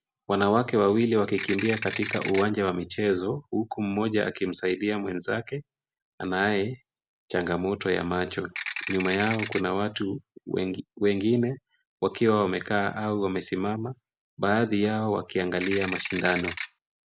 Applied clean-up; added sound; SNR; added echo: none; Ratchet, pawl / Percussion; 0 dB; none.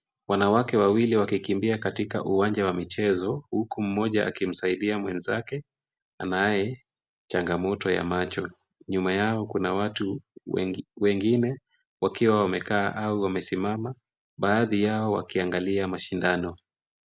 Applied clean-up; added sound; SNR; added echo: none; none; none; none.